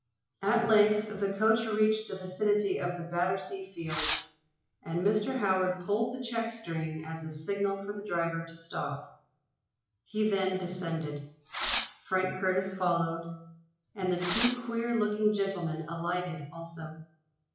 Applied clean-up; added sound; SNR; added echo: classical method WPE with log-MMSE.